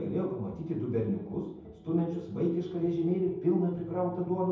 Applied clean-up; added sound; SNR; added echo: none; none; none; reverberation time 0.9 s.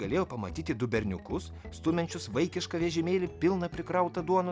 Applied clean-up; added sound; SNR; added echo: none; none; none; none.